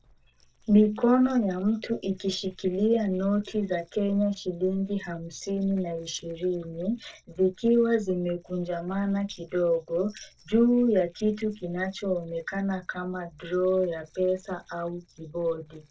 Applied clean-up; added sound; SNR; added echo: neural separator model SepFormer DNS4.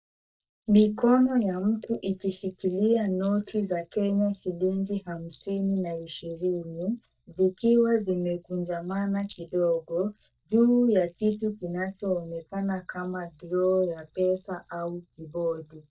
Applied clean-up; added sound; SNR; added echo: neural mask model DeepFilterNet 3.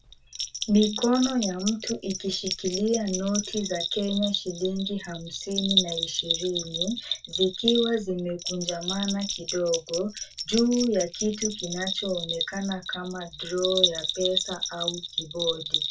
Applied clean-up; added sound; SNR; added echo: none; Bell; 4 dB; reverberation time 0.1 s.